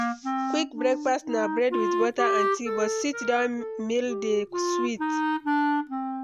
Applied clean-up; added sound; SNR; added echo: none; Wind instrument, woodwind instrument; -1 dB; none.